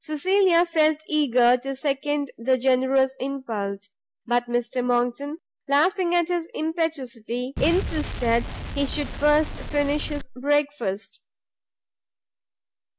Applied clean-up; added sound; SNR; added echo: none; Explosion; 7 dB; none.